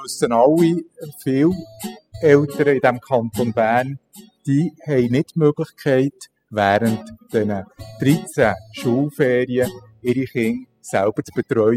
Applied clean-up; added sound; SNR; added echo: classical method spectral subtraction.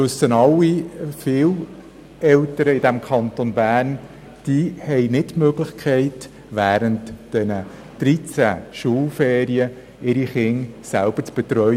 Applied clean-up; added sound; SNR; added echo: none; none; none; none.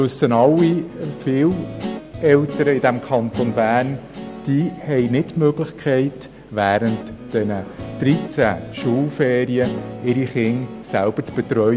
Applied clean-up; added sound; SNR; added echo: none; Guitar; 13 dB; none.